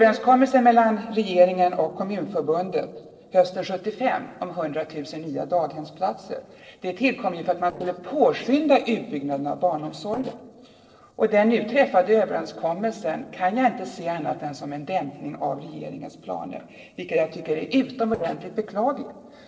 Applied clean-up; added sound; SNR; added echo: neural separator model SepFormer DNS4.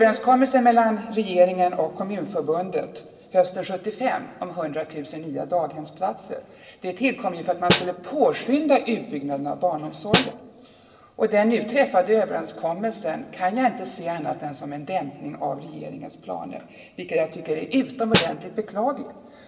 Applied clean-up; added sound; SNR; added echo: none; Snare drum; 0 dB; reverberation time 1.9 s.